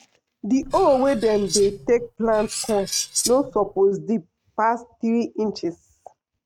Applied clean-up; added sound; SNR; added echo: neural mask model RNNoise.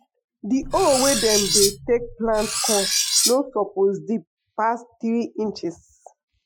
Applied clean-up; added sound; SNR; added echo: classical method Wiener filter.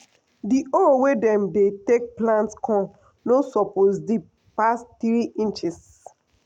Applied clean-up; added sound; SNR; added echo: none; none; none; none.